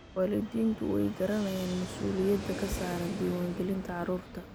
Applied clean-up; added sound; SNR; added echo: none; Fixed-wing aircraft, airplane; 10 dB; none.